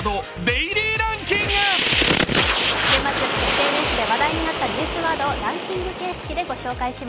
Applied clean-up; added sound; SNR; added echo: none; Fire; -1 dB; none.